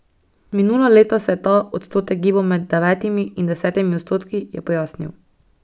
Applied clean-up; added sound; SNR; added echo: none; none; none; none.